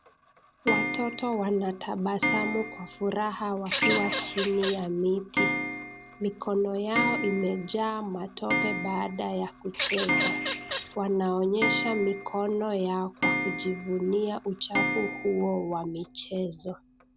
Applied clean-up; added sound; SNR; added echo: none; Clock + Bird vocalization, bird call, bird song / Fowl; 2 dB; none.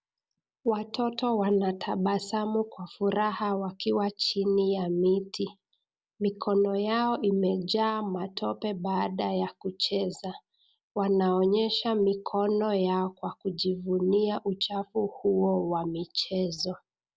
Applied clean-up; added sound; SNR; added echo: none; none; none; none.